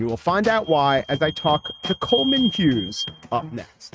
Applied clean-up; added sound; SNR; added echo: neural mask model RNNoise.